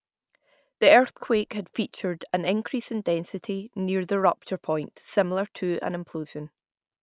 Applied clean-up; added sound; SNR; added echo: none; none; none; none.